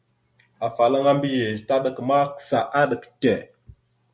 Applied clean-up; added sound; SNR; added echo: none; none; none; none.